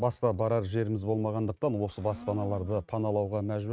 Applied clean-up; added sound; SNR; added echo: neural mask model RNNoise.